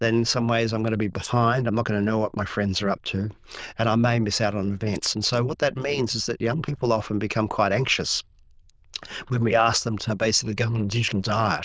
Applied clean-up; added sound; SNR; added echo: neural diffusion model UNIVERSE++.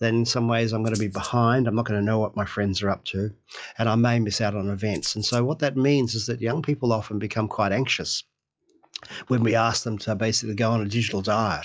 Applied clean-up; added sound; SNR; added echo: classical method log-MMSE.